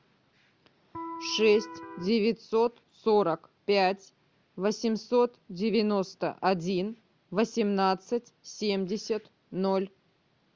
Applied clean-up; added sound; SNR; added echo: none; Electric guitar; 11 dB; none.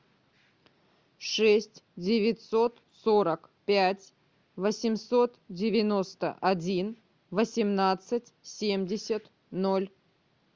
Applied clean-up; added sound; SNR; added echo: none; none; none; none.